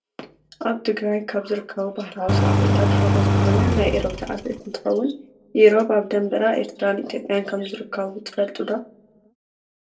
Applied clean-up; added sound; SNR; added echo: none; Engine; -4 dB; reverberation time 0.2 s.